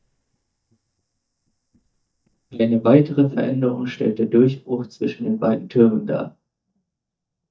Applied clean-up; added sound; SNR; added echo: neural mask model DeepFilterNet 3.